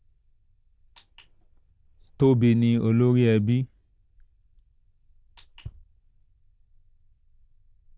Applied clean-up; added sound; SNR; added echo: neural diffusion model UNIVERSE++.